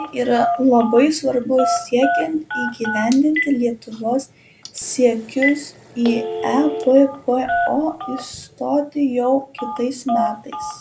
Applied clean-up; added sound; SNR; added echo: none; Telephone; 7 dB; none.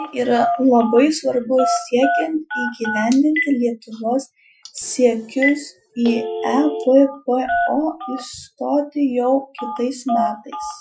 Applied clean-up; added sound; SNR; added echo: classical method Wiener filter.